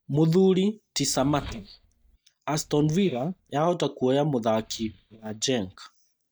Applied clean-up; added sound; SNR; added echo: neural mask model DeepFilterNet 3.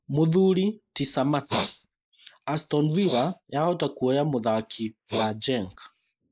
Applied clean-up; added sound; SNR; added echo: neural mask model Resemble Enhance denoiser.